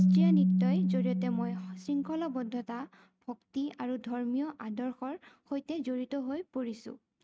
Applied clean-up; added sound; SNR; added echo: neural mask model RNNoise.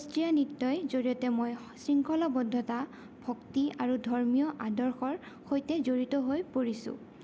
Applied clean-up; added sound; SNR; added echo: none; none; none; none.